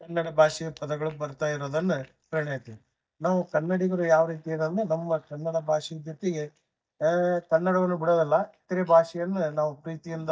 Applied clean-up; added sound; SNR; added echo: neural mask model DeepFilterNet 3.